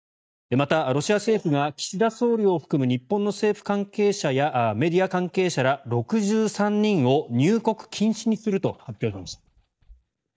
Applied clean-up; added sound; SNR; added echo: neural mask model DeepFilterNet 3.